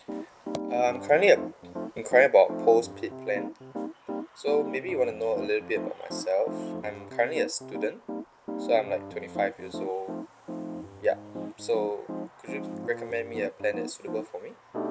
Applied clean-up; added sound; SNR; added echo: none; Piano; 9 dB; none.